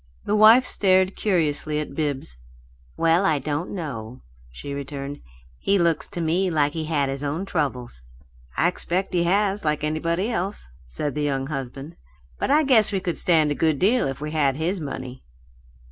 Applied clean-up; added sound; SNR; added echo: none; none; none; none.